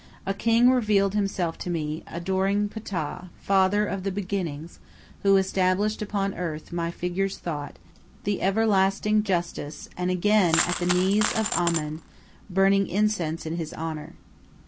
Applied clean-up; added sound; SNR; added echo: none; Coin (dropping); 5 dB; none.